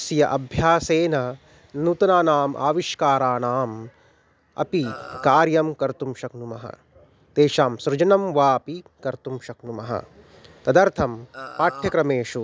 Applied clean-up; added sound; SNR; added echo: none; Burping, eructation; 15 dB; none.